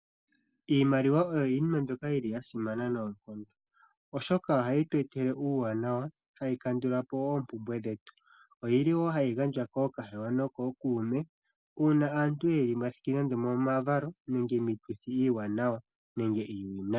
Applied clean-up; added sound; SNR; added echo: none; none; none; none.